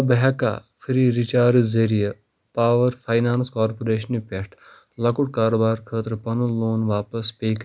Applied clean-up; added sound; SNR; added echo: none; none; none; none.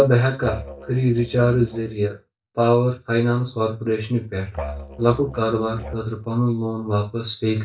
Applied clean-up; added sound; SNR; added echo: neural mask model DeepFilterNet 3.